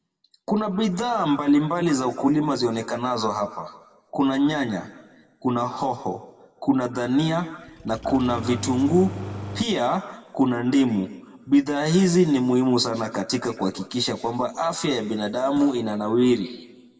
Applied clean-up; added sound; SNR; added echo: none; Engine starting; 11 dB; reverberation time 1.2 s.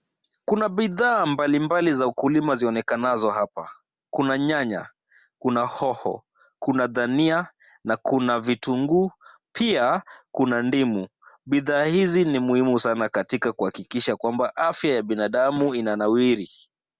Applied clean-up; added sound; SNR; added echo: none; none; none; none.